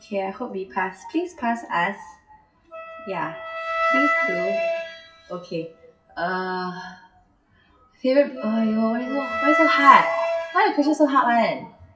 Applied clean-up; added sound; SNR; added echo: classical method WPE with log-MMSE.